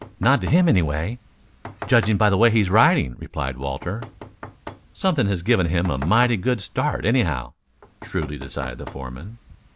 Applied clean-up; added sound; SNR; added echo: none; Knock; 19 dB; none.